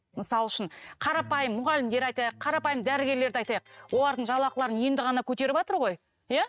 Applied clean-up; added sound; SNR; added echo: neural mask model RNNoise.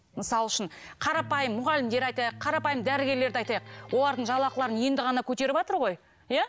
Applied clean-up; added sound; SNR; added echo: none; Electric guitar; 17 dB; none.